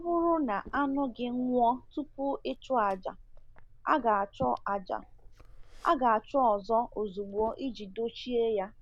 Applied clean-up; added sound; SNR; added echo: none; Liquid; 18 dB; none.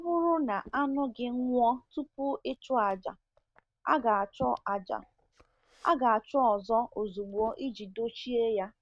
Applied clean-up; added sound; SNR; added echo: neural mask model RNNoise.